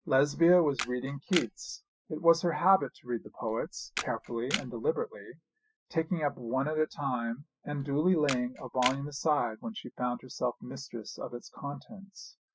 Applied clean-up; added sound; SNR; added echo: classical method spectral subtraction.